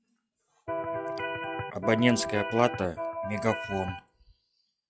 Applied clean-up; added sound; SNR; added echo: classical method log-MMSE.